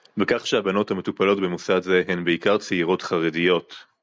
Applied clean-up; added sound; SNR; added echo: none; none; none; none.